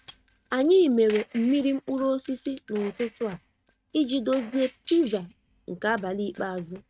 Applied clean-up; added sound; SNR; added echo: neural mask model RNNoise.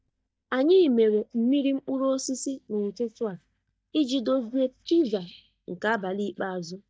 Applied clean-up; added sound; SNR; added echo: neural mask model DeepFilterNet 3.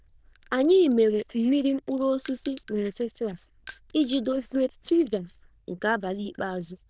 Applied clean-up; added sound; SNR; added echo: neural diffusion model UNIVERSE++.